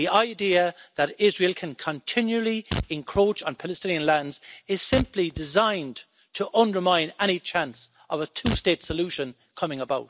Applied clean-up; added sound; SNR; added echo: none; Fart; 10 dB; none.